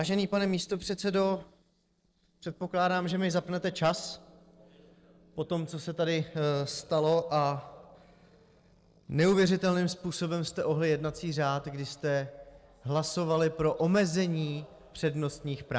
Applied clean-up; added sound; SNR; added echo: neural separator model SepFormer DNS4.